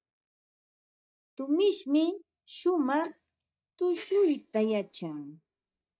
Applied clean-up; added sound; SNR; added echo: neural mask model DeepFilterNet 3.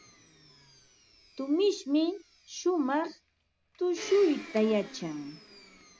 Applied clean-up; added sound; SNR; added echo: none; Domestic sounds, home sounds; 18 dB; none.